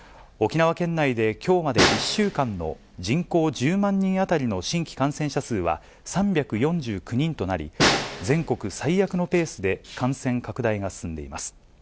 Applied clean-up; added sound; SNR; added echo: none; Snare drum; 5 dB; none.